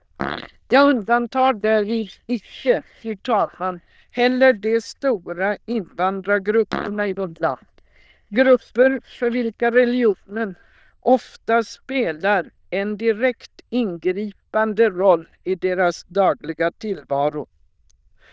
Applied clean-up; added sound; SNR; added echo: neural diffusion model UNIVERSE++.